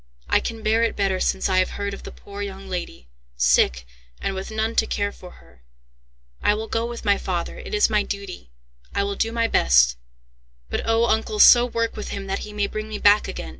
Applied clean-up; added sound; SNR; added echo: none; none; none; none.